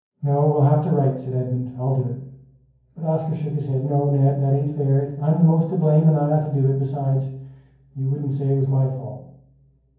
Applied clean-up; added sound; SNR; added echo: none; none; none; reverberation time 0.9 s.